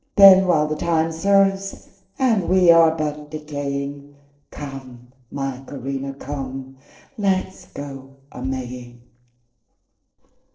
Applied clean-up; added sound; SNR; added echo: neural separator model SepFormer DNS4.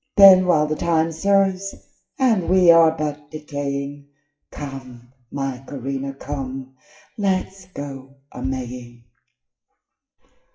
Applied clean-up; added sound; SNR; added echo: classical method WPE with log-MMSE.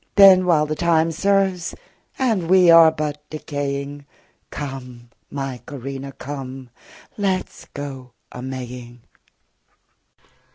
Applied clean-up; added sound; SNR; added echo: none; none; none; none.